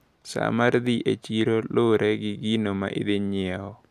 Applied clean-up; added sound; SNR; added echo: none; none; none; none.